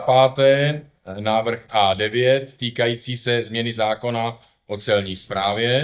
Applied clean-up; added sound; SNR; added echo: neural mask model DeepFilterNet 3.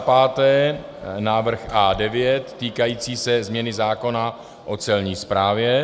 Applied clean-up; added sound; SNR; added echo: none; none; none; none.